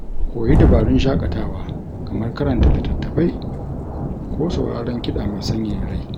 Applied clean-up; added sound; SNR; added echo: none; Thunderstorm; -3 dB; none.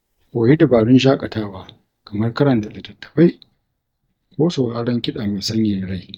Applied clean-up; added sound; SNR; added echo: neural mask model DeepFilterNet 3.